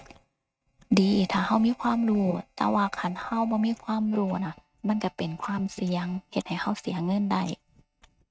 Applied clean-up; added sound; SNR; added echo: neural mask model RNNoise.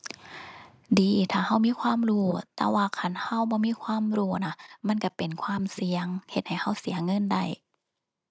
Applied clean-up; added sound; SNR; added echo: none; none; none; none.